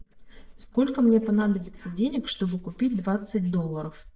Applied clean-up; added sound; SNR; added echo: neural mask model DeepFilterNet 3.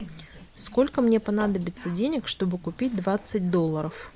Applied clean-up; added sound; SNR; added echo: none; none; none; none.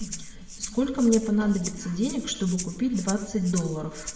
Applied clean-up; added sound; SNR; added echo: none; Rattle (instrument); 13 dB; reverberation time 0.7 s.